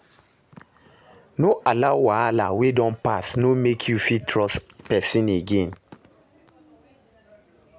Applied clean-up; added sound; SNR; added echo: none; none; none; none.